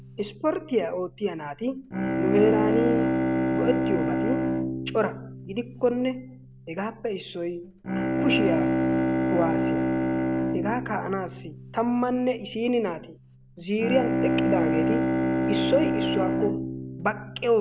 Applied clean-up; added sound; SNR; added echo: none; Bowed string instrument; -1 dB; none.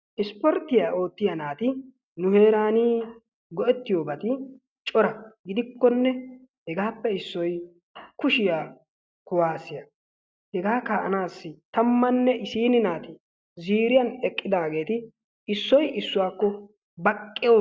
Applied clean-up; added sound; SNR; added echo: none; none; none; none.